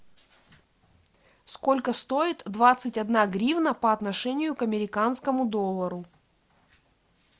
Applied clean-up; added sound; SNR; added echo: none; none; none; none.